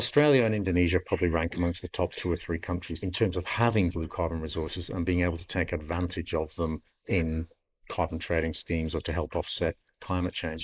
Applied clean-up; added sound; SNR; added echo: neural mask model Resemble Enhance denoiser.